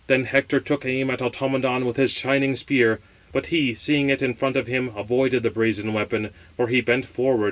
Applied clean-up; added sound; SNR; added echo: none; none; none; none.